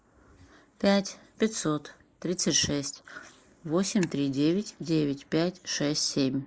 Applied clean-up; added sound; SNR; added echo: neural mask model Resemble Enhance denoiser.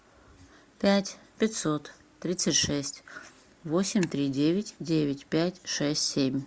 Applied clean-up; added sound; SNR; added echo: none; none; none; none.